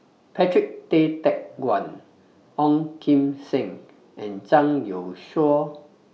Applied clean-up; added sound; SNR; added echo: none; none; none; none.